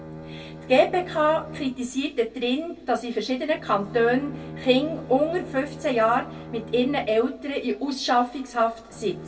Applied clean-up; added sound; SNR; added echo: none; Bowed string instrument; 16 dB; reverberation time 0.2 s.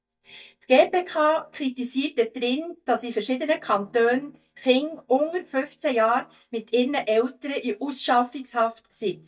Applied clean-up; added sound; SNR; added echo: neural mask model DeepFilterNet 3.